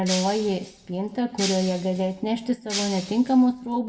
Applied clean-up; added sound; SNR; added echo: none; Shatter; 11 dB; reverberation time 0.5 s.